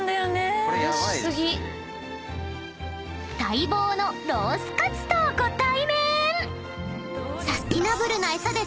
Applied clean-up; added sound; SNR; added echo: none; Explosion; 17 dB; none.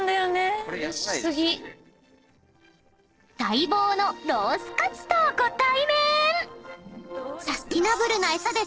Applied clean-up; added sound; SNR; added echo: neural separator model SepFormer DNS4.